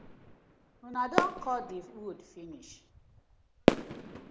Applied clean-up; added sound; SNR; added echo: none; Fireworks; -5 dB; none.